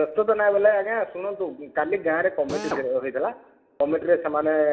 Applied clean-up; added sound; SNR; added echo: none; Drill; 10 dB; reverberation time 1.1 s.